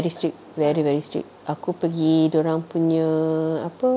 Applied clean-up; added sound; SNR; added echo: none; none; none; none.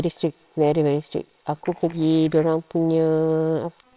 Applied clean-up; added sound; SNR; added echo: neural separator model SepFormer WHAMR!.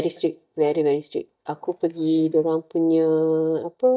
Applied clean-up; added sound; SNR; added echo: neural mask model DeepFilterNet 3.